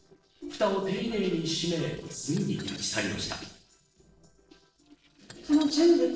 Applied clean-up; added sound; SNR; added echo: neural separator model SepFormer DNS4.